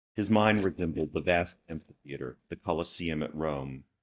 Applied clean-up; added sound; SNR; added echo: neural mask model DeepFilterNet 3.